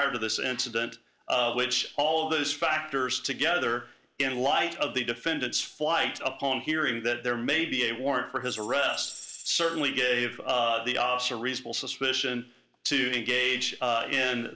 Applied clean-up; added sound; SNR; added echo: neural separator model SepFormer DNS4.